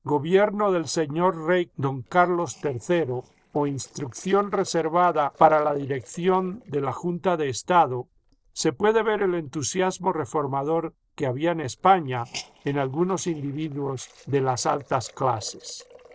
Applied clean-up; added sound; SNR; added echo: neural separator model SepFormer DNS4.